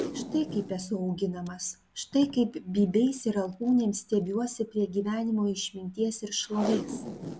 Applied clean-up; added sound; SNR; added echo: none; Packing tape, duct tape; 12 dB; none.